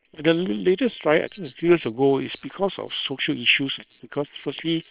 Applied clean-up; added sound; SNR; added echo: neural separator model SepFormer WHAM!.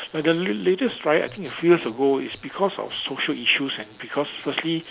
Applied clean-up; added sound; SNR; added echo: none; none; none; none.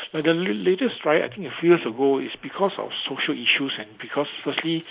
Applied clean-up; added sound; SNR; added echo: neural mask model Resemble Enhance denoiser.